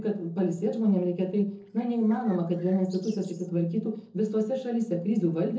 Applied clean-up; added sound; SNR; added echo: neural separator model SepFormer DNS4.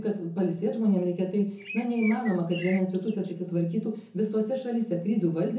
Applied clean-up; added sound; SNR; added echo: none; Bird; 14 dB; reverberation time 0.5 s.